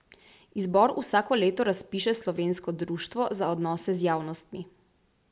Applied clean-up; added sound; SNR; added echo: none; none; none; none.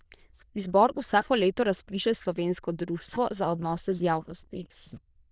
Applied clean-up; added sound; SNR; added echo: neural diffusion model UNIVERSE++.